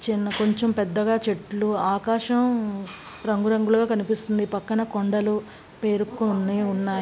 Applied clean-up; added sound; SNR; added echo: none; none; none; none.